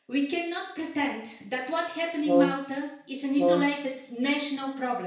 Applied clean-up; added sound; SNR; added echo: none; Brass instrument; 0 dB; reverberation time 0.5 s.